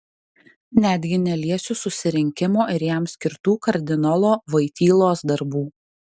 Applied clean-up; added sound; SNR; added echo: none; none; none; none.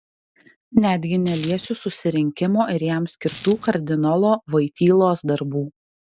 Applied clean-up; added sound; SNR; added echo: none; Coin (dropping); 9 dB; none.